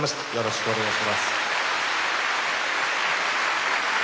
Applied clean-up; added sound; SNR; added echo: none; none; none; none.